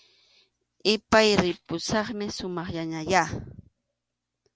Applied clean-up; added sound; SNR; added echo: none; none; none; none.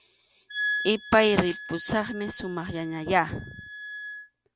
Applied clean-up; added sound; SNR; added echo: none; Wind instrument, woodwind instrument; 9 dB; none.